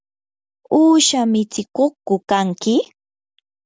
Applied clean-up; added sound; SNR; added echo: none; none; none; none.